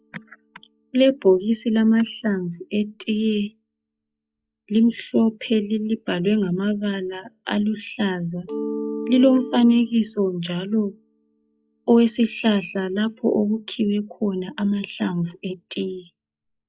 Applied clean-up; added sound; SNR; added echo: classical method log-MMSE.